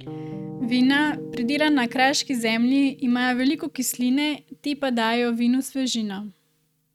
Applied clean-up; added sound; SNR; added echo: neural mask model RNNoise.